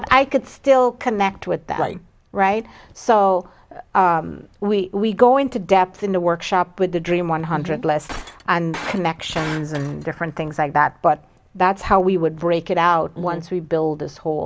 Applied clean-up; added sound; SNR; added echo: none; Shatter; 14 dB; none.